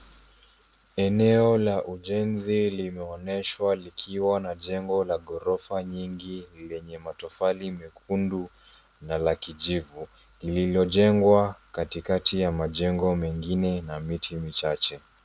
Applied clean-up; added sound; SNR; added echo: none; none; none; none.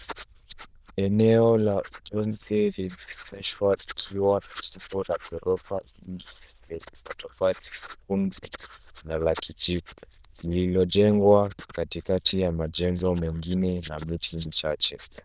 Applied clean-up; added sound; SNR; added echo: neural diffusion model UNIVERSE++.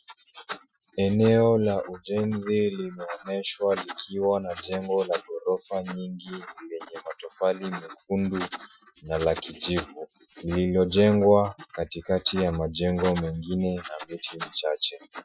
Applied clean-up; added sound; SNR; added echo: classical method Wiener filter.